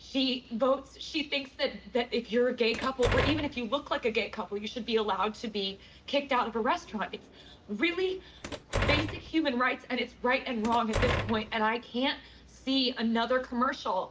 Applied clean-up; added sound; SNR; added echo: none; Door; 3 dB; none.